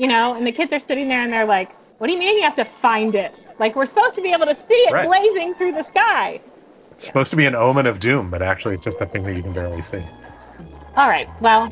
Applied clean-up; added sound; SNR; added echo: neural separator model SepFormer DNS4.